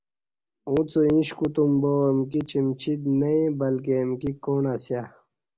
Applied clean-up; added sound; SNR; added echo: none; none; none; none.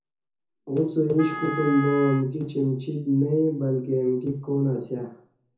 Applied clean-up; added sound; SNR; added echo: none; Wind instrument, woodwind instrument; 10 dB; reverberation time 0.6 s.